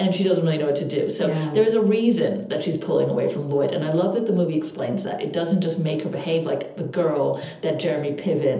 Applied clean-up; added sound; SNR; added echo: none; none; none; reverberation time 0.7 s.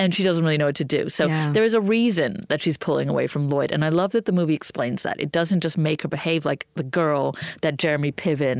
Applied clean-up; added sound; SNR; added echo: none; none; none; none.